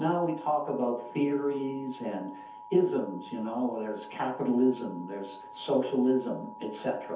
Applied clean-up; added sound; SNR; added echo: none; Alarm; 16 dB; reverberation time 0.5 s.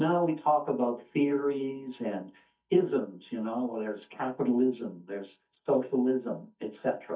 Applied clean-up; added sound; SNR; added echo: neural mask model DeepFilterNet 3.